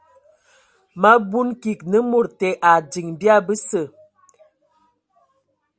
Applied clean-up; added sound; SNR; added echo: none; none; none; none.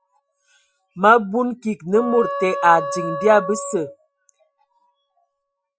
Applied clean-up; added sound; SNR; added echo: classical method Wiener filter.